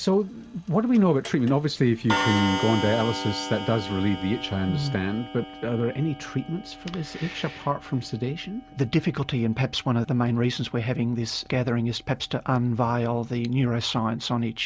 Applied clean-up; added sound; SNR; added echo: none; Clock; 11 dB; none.